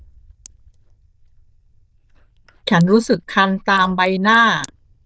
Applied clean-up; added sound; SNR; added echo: neural diffusion model UNIVERSE++.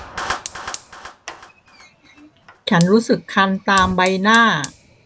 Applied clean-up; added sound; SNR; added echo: none; Clapping + Fire; 14 dB; none.